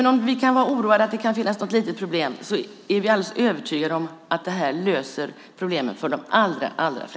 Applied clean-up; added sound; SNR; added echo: none; none; none; none.